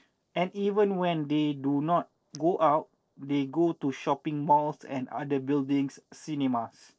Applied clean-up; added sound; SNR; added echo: neural separator model SepFormer DNS4.